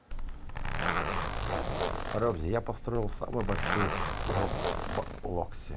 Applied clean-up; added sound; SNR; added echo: none; Zipper (clothing); -3 dB; none.